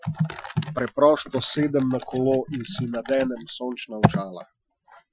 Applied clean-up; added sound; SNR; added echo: classical method Wiener filter.